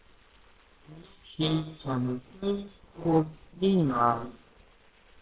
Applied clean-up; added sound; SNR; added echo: neural separator model SepFormer WHAMR!.